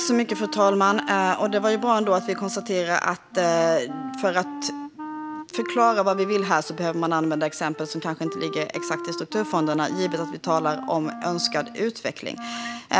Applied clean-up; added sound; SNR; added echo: none; Wind instrument, woodwind instrument; 11 dB; none.